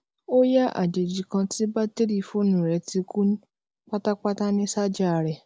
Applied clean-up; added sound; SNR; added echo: none; none; none; none.